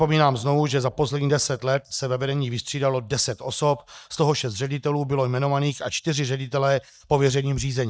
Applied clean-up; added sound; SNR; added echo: neural mask model DeepFilterNet 3.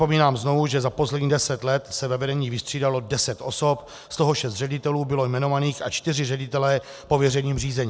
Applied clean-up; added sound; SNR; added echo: none; none; none; none.